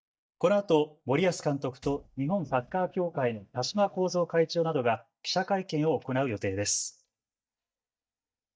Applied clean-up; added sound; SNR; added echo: neural mask model DeepFilterNet 3.